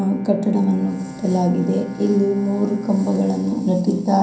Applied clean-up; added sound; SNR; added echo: none; Bowed string instrument; 17 dB; reverberation time 0.6 s.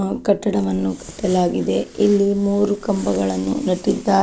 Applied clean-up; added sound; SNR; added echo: none; none; none; none.